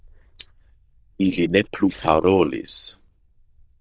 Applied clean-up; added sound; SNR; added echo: neural diffusion model UNIVERSE++.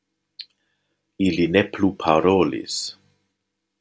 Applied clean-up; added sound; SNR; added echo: none; none; none; none.